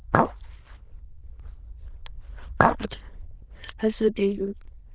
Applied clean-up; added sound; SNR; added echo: neural diffusion model UNIVERSE++.